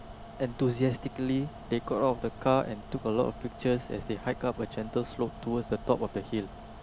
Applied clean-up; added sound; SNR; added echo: none; Mechanical fan; 13 dB; none.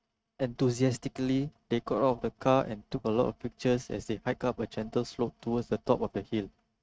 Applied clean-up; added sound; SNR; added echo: neural mask model RNNoise.